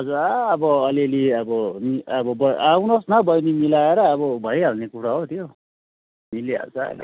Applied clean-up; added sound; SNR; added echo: none; none; none; none.